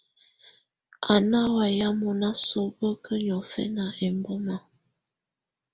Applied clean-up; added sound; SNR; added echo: none; none; none; none.